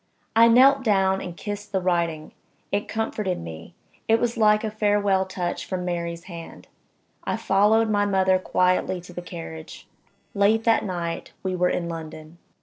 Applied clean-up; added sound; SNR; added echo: neural separator model SepFormer DNS4.